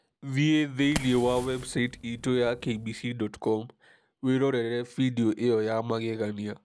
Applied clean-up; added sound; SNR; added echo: none; Fire; 13 dB; none.